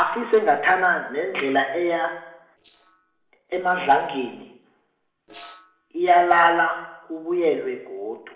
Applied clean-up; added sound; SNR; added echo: neural separator model SepFormer DNS4.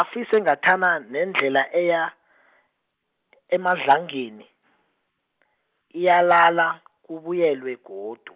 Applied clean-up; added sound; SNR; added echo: none; none; none; none.